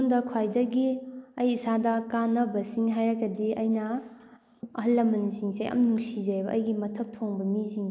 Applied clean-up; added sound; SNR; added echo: neural mask model Resemble Enhance denoiser.